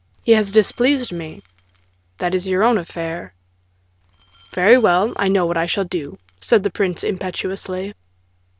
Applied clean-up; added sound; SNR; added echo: none; Glass; 16 dB; none.